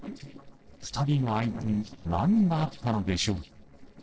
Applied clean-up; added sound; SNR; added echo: neural separator model SepFormer DNS4.